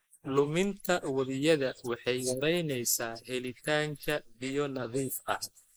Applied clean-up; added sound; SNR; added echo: neural mask model Resemble Enhance denoiser.